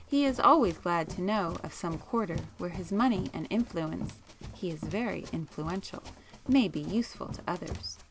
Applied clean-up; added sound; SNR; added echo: none; Run; 13 dB; none.